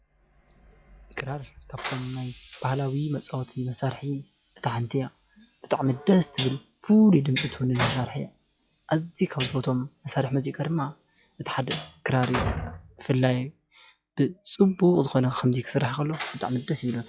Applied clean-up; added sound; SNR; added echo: classical method log-MMSE.